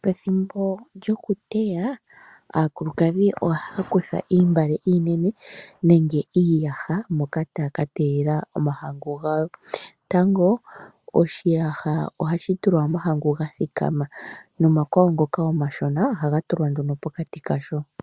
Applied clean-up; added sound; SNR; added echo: none; none; none; none.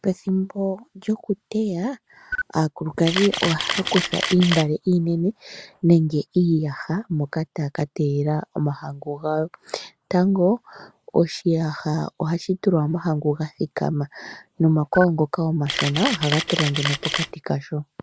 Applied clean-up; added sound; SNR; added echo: none; Camera; 5 dB; none.